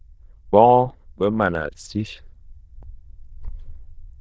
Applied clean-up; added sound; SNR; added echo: neural diffusion model UNIVERSE++.